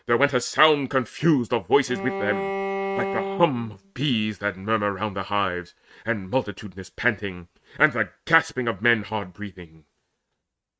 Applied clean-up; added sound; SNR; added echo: neural mask model RNNoise.